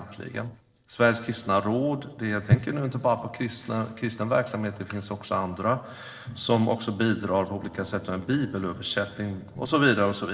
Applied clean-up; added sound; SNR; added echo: neural separator model SepFormer DNS4.